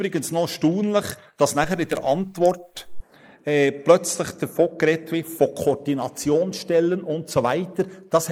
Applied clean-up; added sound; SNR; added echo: neural mask model Resemble Enhance denoiser.